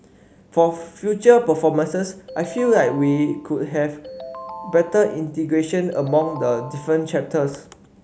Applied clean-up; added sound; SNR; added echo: none; Ringtone; 17 dB; none.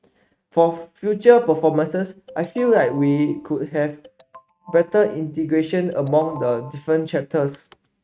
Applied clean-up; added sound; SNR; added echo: neural mask model RNNoise.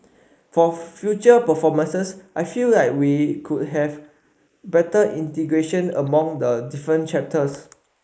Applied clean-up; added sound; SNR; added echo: neural mask model Resemble Enhance denoiser.